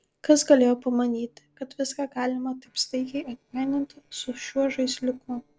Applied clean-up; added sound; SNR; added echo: neural separator model SepFormer DNS4.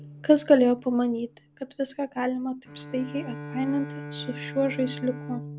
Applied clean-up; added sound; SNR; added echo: none; Bowed string instrument; 14 dB; none.